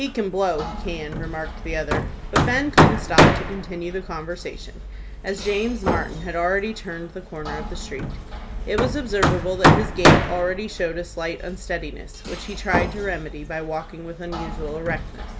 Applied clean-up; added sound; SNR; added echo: none; Hammer; -4 dB; none.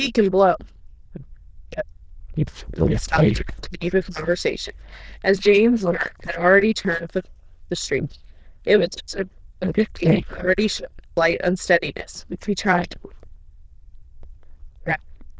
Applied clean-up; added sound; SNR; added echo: neural diffusion model UNIVERSE++.